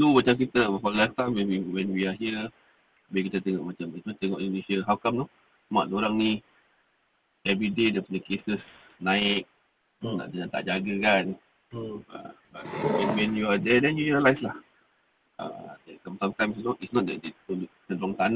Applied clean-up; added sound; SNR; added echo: none; Wood; 4 dB; none.